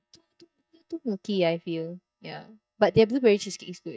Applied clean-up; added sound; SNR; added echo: neural mask model DeepFilterNet 3.